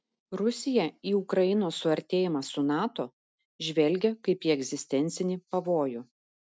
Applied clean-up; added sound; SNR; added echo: none; none; none; none.